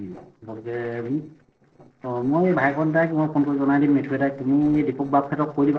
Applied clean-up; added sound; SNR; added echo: neural separator model SepFormer DNS4.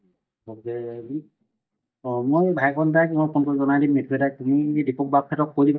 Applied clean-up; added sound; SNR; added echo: neural mask model DeepFilterNet 3.